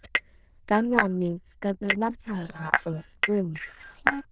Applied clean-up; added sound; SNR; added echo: neural diffusion model UNIVERSE++.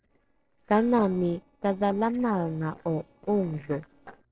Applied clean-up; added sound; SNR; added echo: neural separator model SepFormer DNS4.